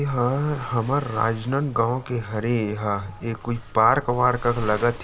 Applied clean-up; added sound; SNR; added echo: none; Waves, surf; 15 dB; none.